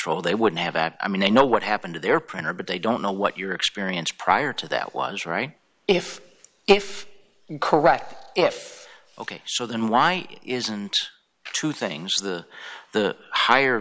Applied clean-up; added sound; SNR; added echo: none; none; none; none.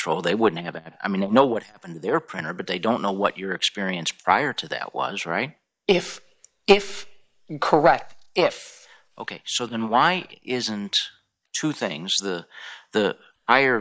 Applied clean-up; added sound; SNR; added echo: neural mask model DeepFilterNet 3.